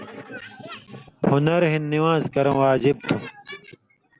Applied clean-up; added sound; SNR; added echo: none; none; none; none.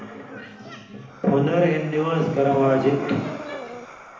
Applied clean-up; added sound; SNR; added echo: none; Breathing; 15 dB; reverberation time 0.8 s.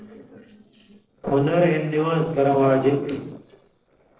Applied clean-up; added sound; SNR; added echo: neural separator model SepFormer DNS4.